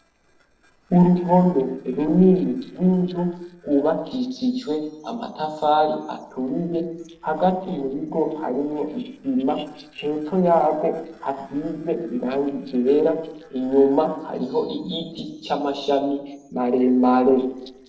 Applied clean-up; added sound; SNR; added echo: neural separator model SepFormer DNS4.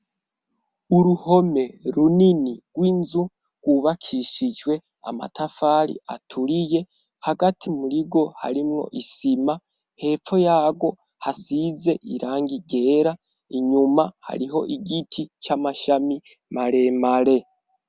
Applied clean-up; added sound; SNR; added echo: none; none; none; none.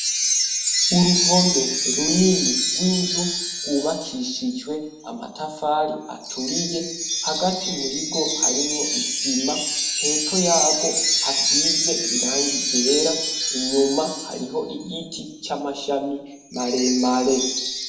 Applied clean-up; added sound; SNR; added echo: none; Wind chime; 0 dB; reverberation time 0.7 s.